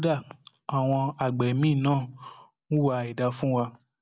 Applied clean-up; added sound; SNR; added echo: none; none; none; none.